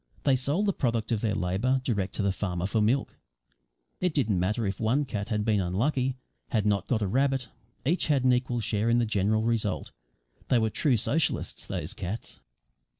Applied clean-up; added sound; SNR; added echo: none; none; none; none.